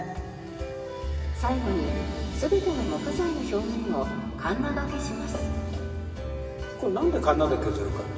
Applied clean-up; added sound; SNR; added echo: none; none; none; reverberation time 2.6 s.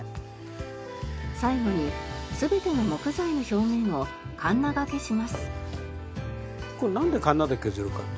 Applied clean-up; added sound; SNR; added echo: none; none; none; none.